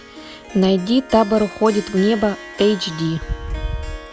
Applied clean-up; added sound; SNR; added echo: none; Harp; 16 dB; none.